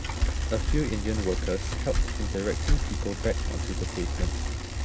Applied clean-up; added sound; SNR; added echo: none; Bicycle; -5 dB; none.